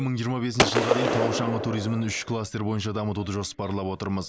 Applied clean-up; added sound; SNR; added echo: none; Gunshot, gunfire; -2 dB; none.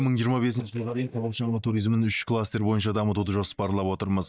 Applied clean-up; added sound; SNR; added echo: neural mask model DeepFilterNet 3.